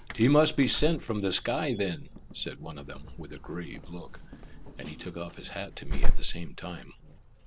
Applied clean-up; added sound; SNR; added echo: none; Alarm / Insect; -5 dB; none.